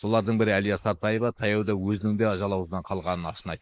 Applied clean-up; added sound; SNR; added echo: neural mask model Resemble Enhance denoiser.